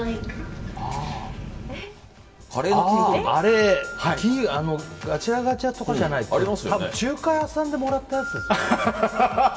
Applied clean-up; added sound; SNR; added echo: none; Keyboard (musical); 17 dB; reverberation time 1.7 s.